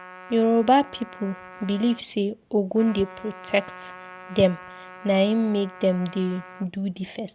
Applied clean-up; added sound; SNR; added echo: none; Trumpet; 19 dB; none.